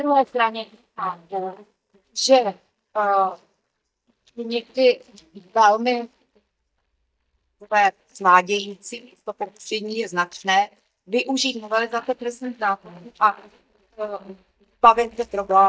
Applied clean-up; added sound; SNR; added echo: neural mask model DeepFilterNet 3.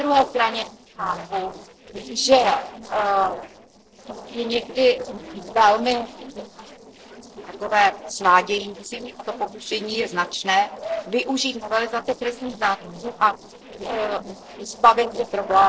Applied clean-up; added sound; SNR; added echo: neural separator model SepFormer DNS4.